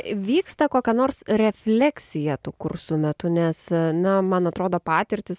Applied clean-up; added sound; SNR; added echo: none; none; none; none.